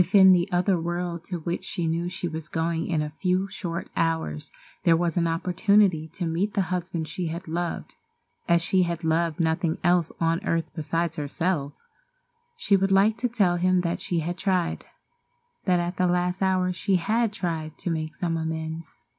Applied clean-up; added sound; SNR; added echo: none; none; none; none.